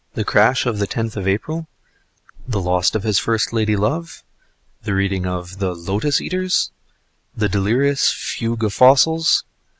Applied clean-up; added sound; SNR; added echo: none; none; none; none.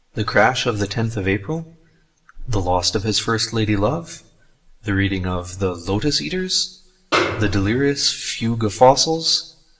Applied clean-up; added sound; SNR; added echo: none; Snare drum; 2 dB; reverberation time 0.6 s.